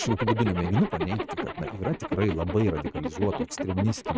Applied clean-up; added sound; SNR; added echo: neural mask model RNNoise.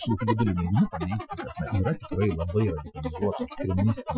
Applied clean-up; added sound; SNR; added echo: classical method Wiener filter.